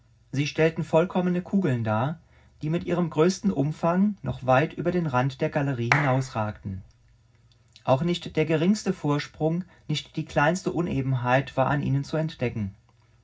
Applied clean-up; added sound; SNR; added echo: none; Clapping; 6 dB; reverberation time 0.4 s.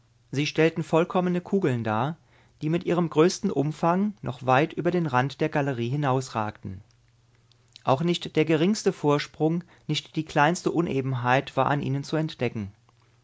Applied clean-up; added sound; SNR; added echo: none; none; none; none.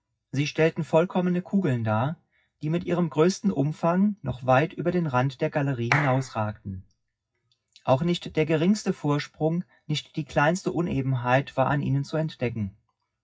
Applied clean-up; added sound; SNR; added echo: classical method WPE with log-MMSE.